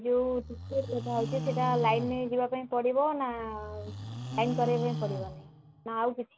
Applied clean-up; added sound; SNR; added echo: none; Livestock, farm animals, working animals; 8 dB; none.